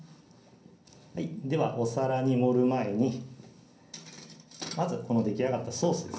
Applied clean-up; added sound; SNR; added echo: none; none; none; reverberation time 0.6 s.